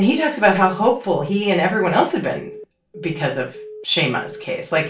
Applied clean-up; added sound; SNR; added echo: none; Telephone; 18 dB; reverberation time 0.3 s.